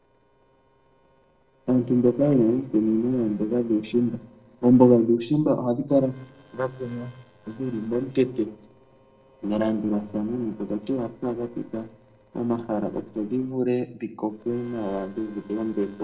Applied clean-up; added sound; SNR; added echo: neural separator model SepFormer DNS4.